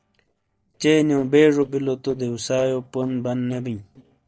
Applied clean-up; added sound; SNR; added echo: neural separator model SepFormer DNS4.